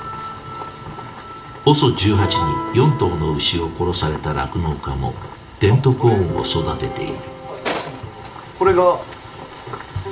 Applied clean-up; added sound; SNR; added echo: none; Tools; 11 dB; reverberation time 0.4 s.